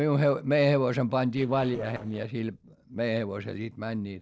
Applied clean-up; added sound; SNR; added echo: neural separator model SepFormer DNS4.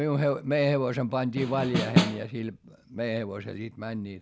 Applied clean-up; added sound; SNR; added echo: none; Snare drum; -2 dB; none.